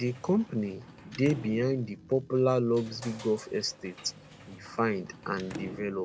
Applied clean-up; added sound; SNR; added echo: none; Sliding door / Slam; 16 dB; none.